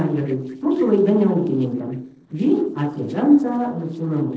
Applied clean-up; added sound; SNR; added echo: neural separator model SepFormer DNS4.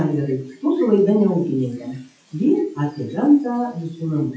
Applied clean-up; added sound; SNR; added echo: classical method WPE with log-MMSE.